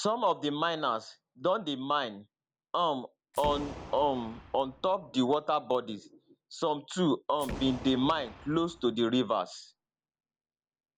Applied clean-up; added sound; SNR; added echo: none; Boom; 14 dB; none.